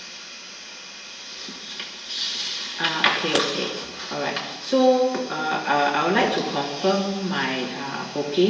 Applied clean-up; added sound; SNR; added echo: none; Shatter; 15 dB; reverberation time 1.0 s.